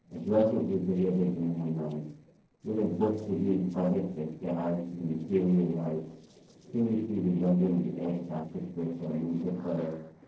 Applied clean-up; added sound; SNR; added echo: neural separator model SepFormer DNS4.